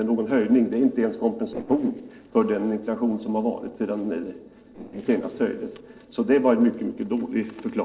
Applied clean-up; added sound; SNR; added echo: neural separator model SepFormer DNS4.